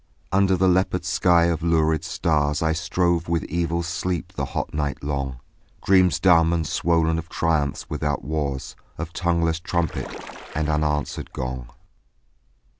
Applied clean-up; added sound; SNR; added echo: none; Splash, splatter; 17 dB; none.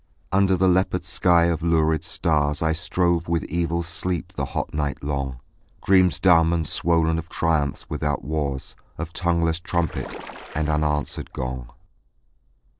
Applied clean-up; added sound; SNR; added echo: neural separator model SepFormer DNS4.